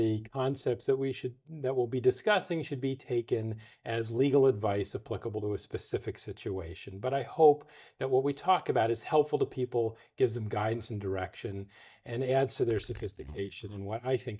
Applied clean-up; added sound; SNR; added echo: neural mask model DeepFilterNet 3.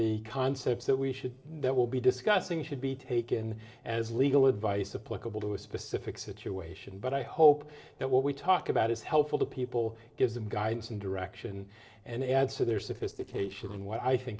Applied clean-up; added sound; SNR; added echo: neural separator model SepFormer DNS4.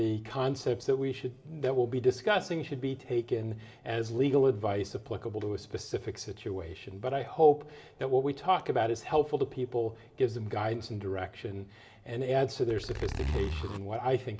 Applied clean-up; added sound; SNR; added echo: none; Zipper (clothing); 5 dB; reverberation time 2.8 s.